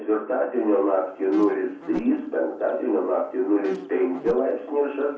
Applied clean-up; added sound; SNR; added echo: none; Insect; 20 dB; reverberation time 0.5 s.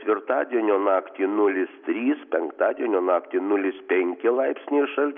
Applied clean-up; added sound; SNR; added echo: none; none; none; none.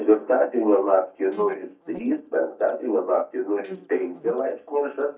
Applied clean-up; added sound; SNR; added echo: neural mask model DeepFilterNet 3.